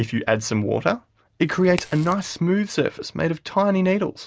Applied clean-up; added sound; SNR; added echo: none; Crack; 17 dB; none.